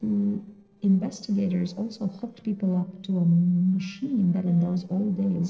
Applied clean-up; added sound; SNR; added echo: neural separator model SepFormer DNS4.